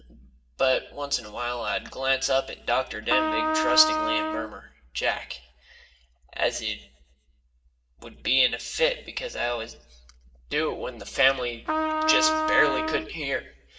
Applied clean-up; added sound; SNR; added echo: none; Trumpet; -1 dB; reverberation time 0.7 s.